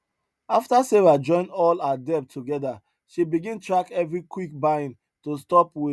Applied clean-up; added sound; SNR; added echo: none; none; none; none.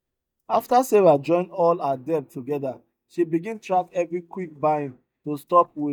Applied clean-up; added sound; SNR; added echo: neural mask model DeepFilterNet 3.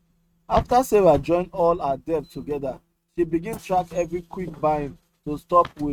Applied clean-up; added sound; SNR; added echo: neural mask model RNNoise.